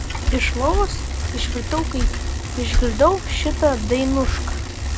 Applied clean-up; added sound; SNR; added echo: none; Bicycle; -1 dB; none.